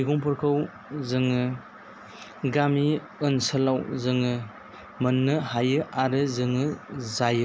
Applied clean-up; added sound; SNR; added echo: none; none; none; none.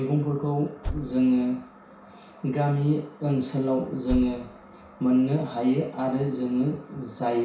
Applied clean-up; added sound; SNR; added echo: none; Car; 12 dB; reverberation time 0.6 s.